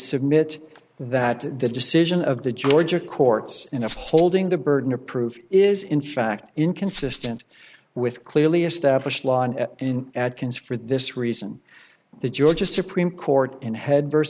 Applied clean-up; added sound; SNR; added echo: none; Rattle (instrument); 4 dB; none.